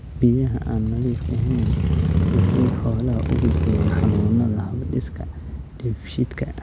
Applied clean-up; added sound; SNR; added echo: none; Motorcycle; 0 dB; none.